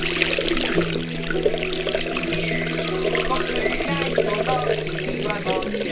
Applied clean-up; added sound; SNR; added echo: none; Sink (filling or washing) / Water; -4 dB; reverberation time 0.2 s.